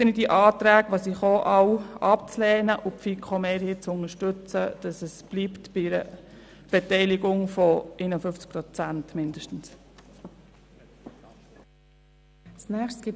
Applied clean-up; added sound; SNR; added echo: none; none; none; none.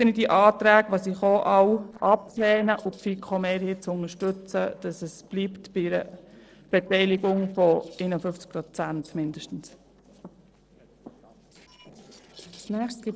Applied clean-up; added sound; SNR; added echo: neural separator model SepFormer DNS4.